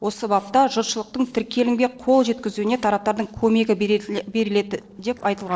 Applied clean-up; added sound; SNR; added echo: neural separator model SepFormer DNS4.